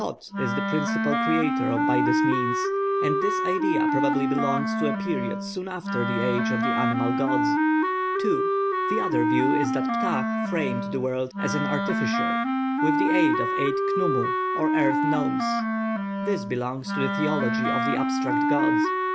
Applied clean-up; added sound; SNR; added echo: none; Wind instrument, woodwind instrument; -5 dB; none.